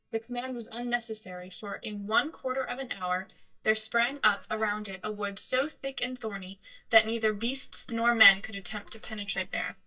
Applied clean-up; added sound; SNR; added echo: neural mask model DeepFilterNet 3.